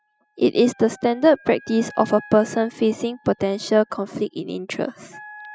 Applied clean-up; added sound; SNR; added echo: classical method spectral subtraction.